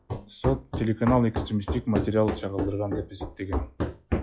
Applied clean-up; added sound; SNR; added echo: classical method log-MMSE.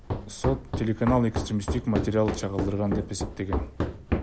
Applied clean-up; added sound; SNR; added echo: none; Run; 3 dB; none.